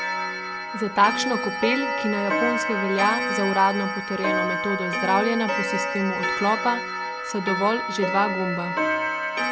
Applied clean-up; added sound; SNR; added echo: none; Clock; 1 dB; none.